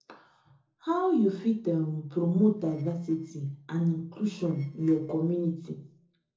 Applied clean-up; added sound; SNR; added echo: neural separator model SepFormer DNS4.